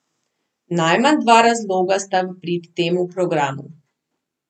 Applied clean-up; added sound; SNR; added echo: none; none; none; none.